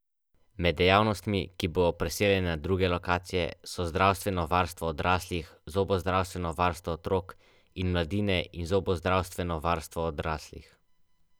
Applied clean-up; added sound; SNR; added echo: none; none; none; none.